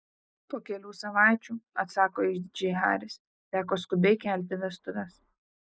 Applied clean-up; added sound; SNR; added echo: neural mask model Resemble Enhance denoiser.